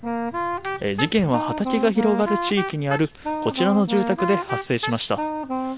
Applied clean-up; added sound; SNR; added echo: none; Wind instrument, woodwind instrument; 4 dB; none.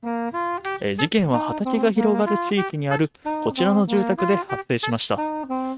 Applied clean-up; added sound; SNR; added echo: neural mask model RNNoise.